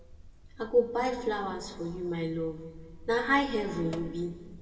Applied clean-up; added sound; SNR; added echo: none; Sink (filling or washing); 16 dB; reverberation time 1.5 s.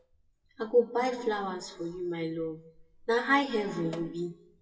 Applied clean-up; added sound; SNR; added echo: classical method WPE with log-MMSE.